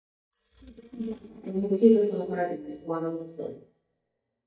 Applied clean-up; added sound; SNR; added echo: neural mask model DeepFilterNet 3.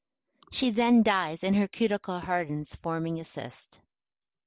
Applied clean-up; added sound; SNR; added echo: none; none; none; none.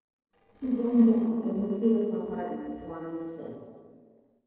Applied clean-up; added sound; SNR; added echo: neural separator model SepFormer DNS4.